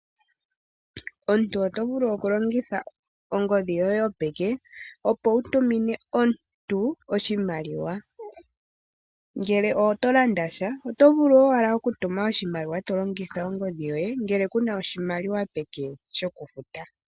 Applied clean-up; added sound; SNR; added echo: none; none; none; none.